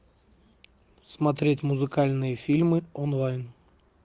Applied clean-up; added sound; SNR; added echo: none; none; none; none.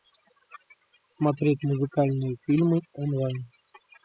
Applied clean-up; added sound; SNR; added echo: classical method spectral subtraction.